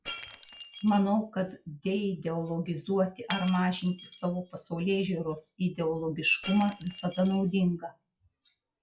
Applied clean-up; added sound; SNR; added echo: classical method log-MMSE.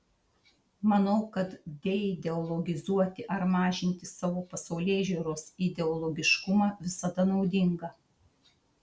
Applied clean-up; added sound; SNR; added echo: none; none; none; none.